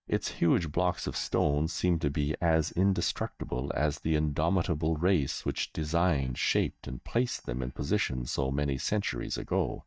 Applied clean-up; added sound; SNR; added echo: neural mask model DeepFilterNet 3.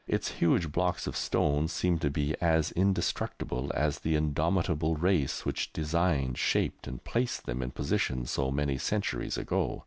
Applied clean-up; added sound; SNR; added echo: none; none; none; none.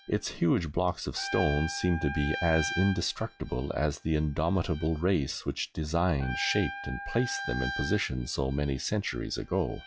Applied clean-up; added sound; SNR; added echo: classical method log-MMSE.